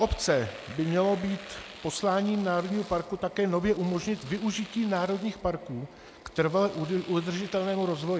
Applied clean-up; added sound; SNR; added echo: none; Domestic sounds, home sounds; 18 dB; none.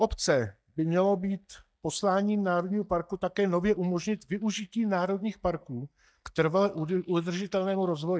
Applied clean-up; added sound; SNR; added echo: neural mask model DeepFilterNet 3.